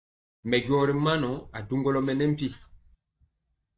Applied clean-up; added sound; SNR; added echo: neural mask model DeepFilterNet 3.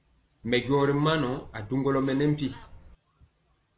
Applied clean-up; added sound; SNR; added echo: none; Bird; 20 dB; none.